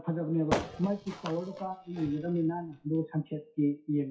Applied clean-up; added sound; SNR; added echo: classical method WPE with log-MMSE.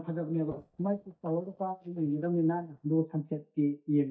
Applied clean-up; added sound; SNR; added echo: neural mask model DeepFilterNet 3.